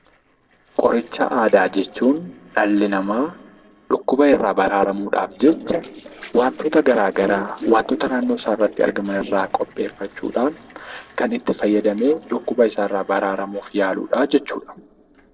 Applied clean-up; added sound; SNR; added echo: neural separator model SepFormer DNS4.